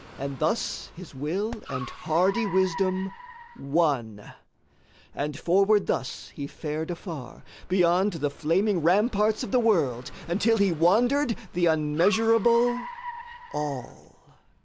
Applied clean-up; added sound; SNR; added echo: none; Fireworks + Car; 17 dB; none.